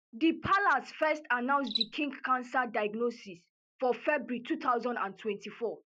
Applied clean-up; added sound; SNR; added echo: none; Cricket; 15 dB; none.